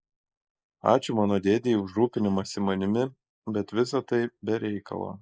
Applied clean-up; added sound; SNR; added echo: neural mask model Resemble Enhance denoiser.